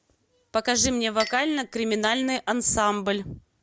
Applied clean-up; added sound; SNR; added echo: none; Chink, clink; 19 dB; none.